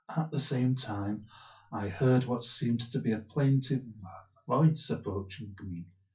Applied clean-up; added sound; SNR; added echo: none; none; none; reverberation time 0.3 s.